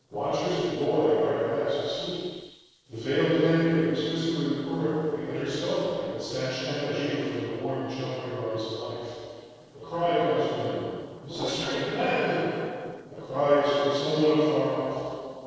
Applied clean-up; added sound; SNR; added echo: neural separator model SepFormer DNS4.